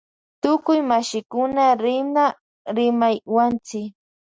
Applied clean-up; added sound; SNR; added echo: none; none; none; none.